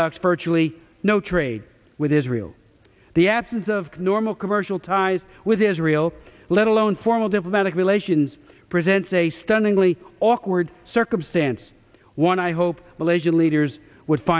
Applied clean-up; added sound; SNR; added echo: none; none; none; none.